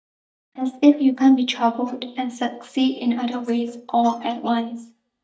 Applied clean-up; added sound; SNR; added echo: neural mask model DeepFilterNet 3.